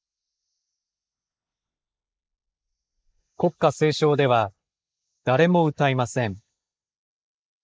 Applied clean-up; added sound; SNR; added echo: neural mask model Resemble Enhance denoiser.